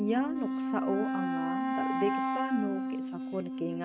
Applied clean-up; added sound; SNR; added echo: neural mask model RNNoise.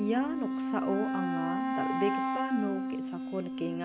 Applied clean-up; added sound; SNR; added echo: none; Wind instrument, woodwind instrument; -2 dB; none.